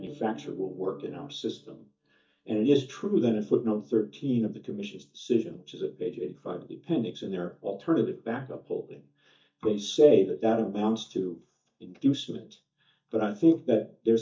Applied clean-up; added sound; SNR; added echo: neural mask model DeepFilterNet 3.